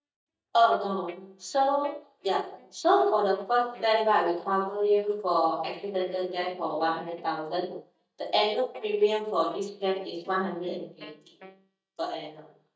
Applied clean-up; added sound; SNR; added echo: neural mask model DeepFilterNet 3.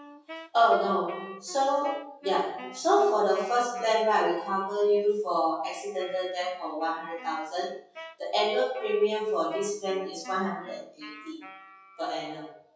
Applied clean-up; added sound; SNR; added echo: classical method WPE with log-MMSE.